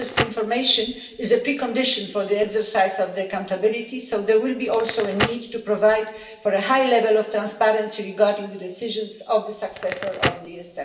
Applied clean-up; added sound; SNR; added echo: none; Crackle; 12 dB; reverberation time 1.1 s.